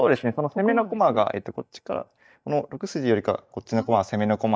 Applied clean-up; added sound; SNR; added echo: neural mask model DeepFilterNet 3.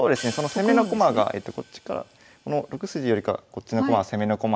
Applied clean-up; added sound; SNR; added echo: none; Hi-hat; 19 dB; none.